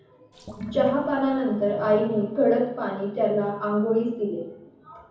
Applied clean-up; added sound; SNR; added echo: none; Sink (filling or washing) / Water; 14 dB; reverberation time 0.9 s.